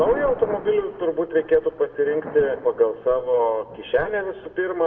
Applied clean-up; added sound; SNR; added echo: none; Thunder; 16 dB; reverberation time 1.2 s.